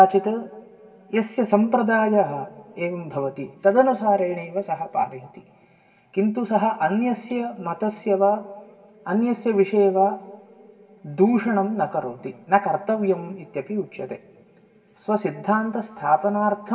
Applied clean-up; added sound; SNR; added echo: none; none; none; reverberation time 2.7 s.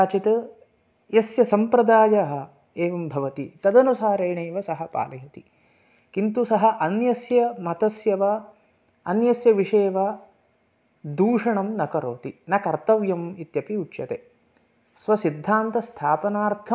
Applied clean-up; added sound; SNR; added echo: none; none; none; none.